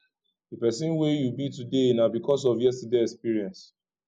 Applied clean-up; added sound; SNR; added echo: none; none; none; none.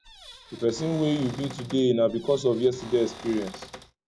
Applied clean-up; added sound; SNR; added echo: none; Cupboard open or close / Door; 17 dB; none.